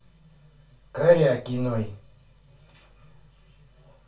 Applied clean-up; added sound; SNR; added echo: none; none; none; reverberation time 0.2 s.